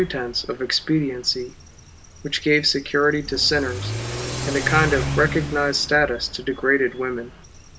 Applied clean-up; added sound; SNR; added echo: none; Accelerating, revving, vroom / Car; 9 dB; none.